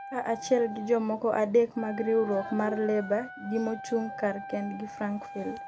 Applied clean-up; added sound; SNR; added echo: none; Wind instrument, woodwind instrument; 13 dB; none.